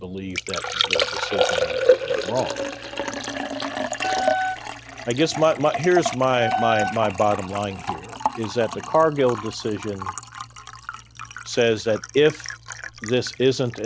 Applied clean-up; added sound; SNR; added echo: none; Wind instrument, woodwind instrument + Liquid; 3 dB; none.